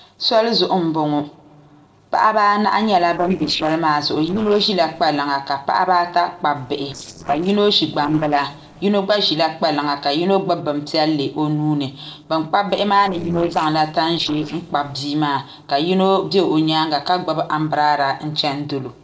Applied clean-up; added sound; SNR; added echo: neural separator model SepFormer DNS4.